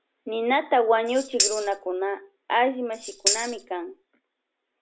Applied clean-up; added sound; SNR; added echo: none; Tambourine; 2 dB; none.